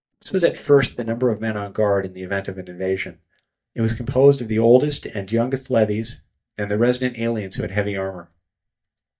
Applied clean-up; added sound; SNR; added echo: neural mask model DeepFilterNet 3.